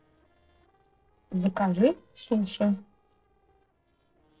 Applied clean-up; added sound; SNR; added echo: neural separator model SepFormer DNS4.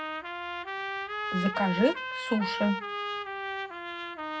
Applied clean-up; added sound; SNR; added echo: none; Trumpet; 2 dB; reverberation time 0.3 s.